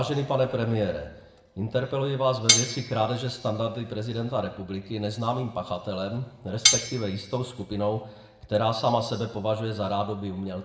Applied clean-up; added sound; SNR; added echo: none; Cutlery, silverware; -1 dB; reverberation time 0.8 s.